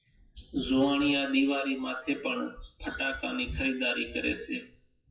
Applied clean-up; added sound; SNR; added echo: classical method WPE with log-MMSE.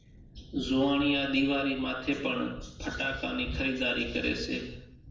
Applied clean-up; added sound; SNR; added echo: none; Thunder; 14 dB; reverberation time 0.7 s.